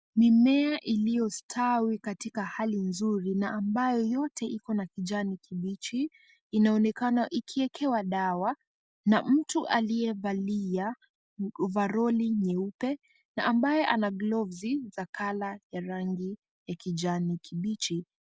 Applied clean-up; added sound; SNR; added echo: none; none; none; none.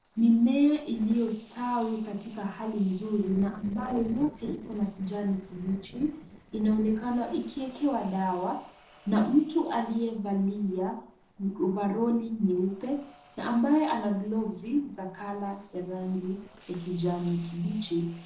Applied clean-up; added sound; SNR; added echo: neural separator model SepFormer DNS4.